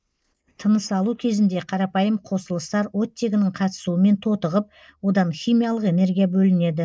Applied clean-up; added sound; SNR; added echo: neural mask model Resemble Enhance denoiser.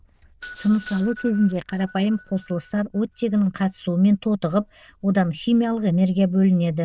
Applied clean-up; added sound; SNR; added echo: neural diffusion model UNIVERSE++.